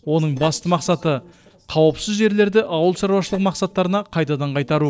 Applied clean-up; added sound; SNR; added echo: neural separator model SepFormer DNS4.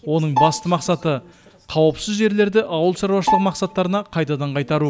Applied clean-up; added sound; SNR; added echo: none; Bowed string instrument; 6 dB; none.